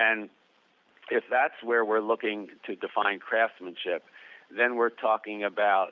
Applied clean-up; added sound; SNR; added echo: none; none; none; none.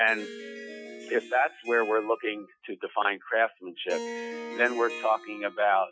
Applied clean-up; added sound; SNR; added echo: classical method Wiener filter.